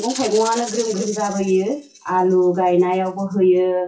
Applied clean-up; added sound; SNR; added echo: classical method WPE with log-MMSE.